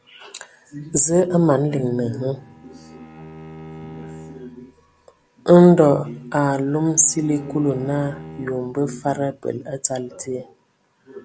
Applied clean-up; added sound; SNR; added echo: none; Bowed string instrument; 20 dB; none.